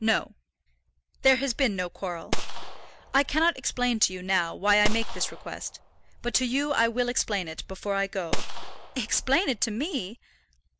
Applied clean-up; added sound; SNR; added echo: none; Gunshot, gunfire; 0 dB; none.